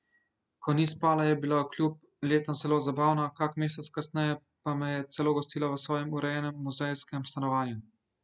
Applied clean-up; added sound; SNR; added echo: none; none; none; none.